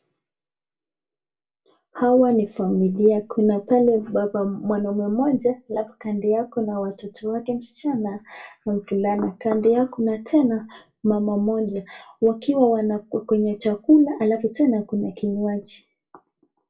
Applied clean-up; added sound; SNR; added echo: none; none; none; reverberation time 0.2 s.